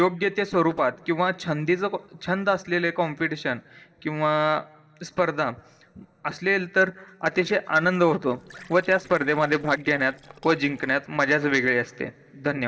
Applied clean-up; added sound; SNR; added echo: neural separator model SepFormer DNS4.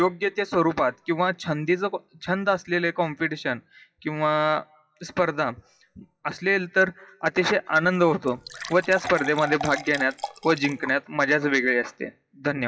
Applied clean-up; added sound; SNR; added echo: classical method WPE with log-MMSE.